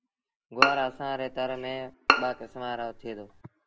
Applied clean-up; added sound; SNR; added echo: none; Bowed string instrument; -3 dB; none.